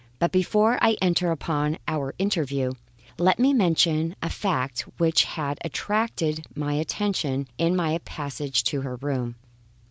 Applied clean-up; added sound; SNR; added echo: none; none; none; none.